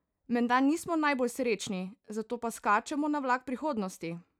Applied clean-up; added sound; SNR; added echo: none; none; none; none.